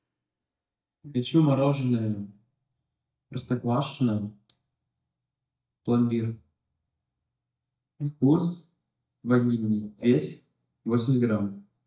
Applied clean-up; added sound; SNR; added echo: neural mask model DeepFilterNet 3.